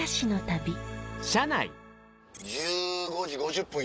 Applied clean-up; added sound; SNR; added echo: none; none; none; none.